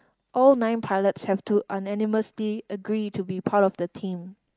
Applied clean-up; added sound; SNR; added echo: neural mask model Resemble Enhance denoiser.